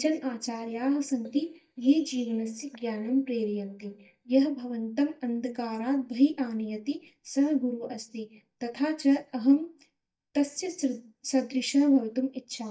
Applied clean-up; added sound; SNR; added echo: neural mask model DeepFilterNet 3.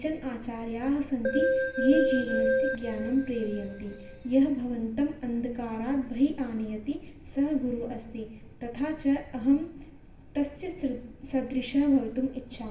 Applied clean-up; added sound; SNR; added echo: none; Keyboard (musical); 0 dB; reverberation time 0.9 s.